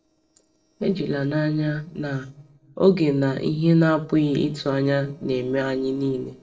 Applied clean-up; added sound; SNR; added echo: neural separator model SepFormer DNS4.